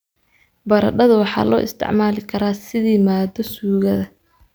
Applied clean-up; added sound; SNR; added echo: none; none; none; none.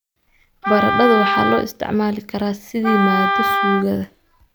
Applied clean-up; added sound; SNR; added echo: none; Wind instrument, woodwind instrument; 1 dB; none.